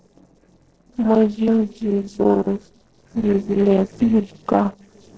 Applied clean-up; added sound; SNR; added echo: neural separator model SepFormer DNS4.